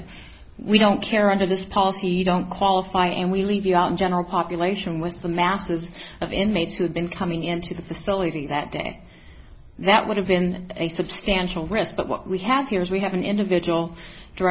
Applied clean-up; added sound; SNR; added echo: none; none; none; none.